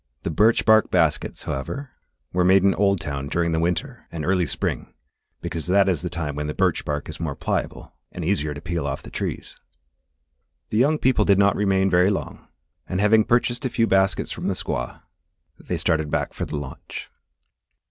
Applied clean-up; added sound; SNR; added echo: none; none; none; none.